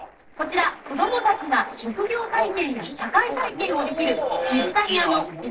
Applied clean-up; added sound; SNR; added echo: neural separator model SepFormer DNS4.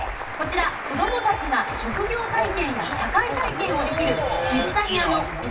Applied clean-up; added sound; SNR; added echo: none; Applause; 7 dB; reverberation time 0.2 s.